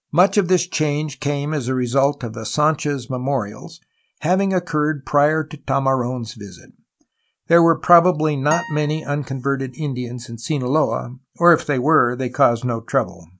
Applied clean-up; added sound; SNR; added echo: none; Acoustic guitar; 14 dB; none.